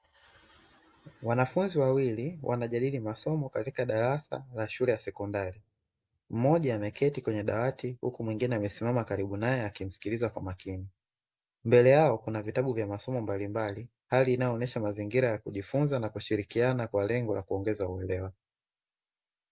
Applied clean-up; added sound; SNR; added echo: none; none; none; none.